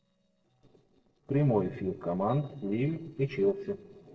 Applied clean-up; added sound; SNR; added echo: neural separator model SepFormer DNS4.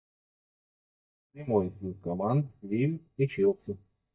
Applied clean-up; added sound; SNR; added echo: neural mask model DeepFilterNet 3.